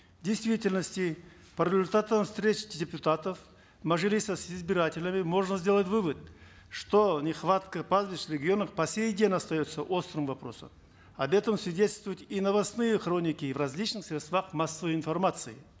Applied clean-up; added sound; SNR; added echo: none; none; none; none.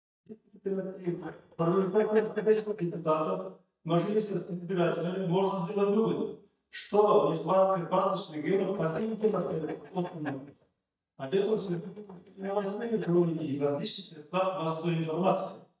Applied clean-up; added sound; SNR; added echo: neural mask model DeepFilterNet 3.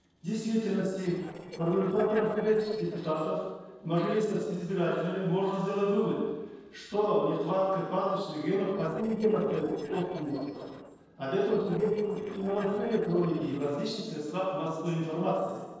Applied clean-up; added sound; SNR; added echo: neural separator model SepFormer DNS4.